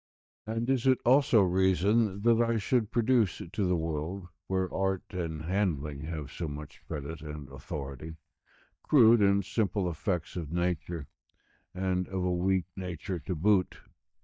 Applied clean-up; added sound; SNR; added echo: neural mask model DeepFilterNet 3.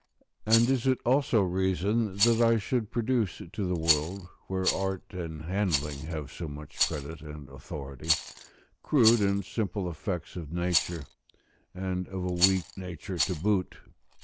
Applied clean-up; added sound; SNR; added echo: none; Rattle; 7 dB; none.